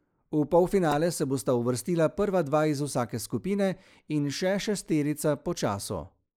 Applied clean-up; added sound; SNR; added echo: neural mask model Resemble Enhance denoiser.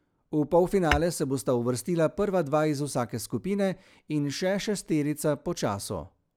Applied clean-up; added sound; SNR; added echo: none; Tap / Hammer / Glass; 11 dB; none.